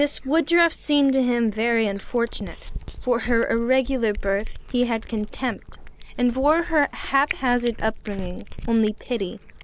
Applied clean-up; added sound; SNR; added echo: none; Cat; 11 dB; none.